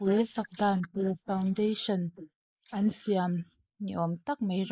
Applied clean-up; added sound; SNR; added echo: neural mask model Resemble Enhance denoiser.